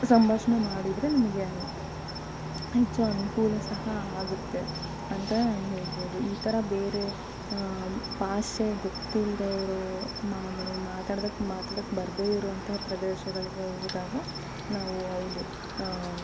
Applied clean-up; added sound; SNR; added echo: none; Cricket; 7 dB; none.